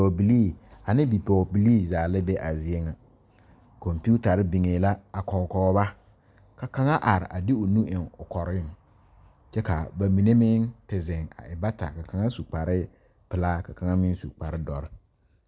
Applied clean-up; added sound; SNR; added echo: none; none; none; none.